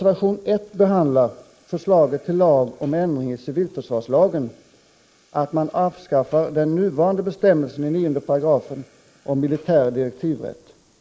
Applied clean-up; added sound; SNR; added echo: neural mask model Resemble Enhance denoiser.